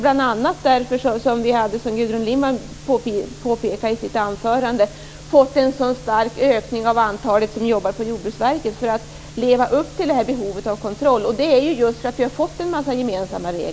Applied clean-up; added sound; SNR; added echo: none; none; none; none.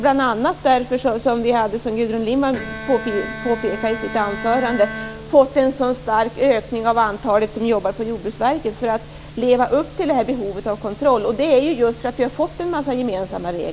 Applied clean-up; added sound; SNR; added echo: none; Bowed string instrument; 12 dB; none.